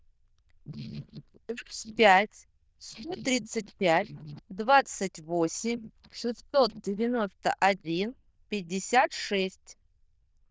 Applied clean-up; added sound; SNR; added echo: neural diffusion model UNIVERSE++.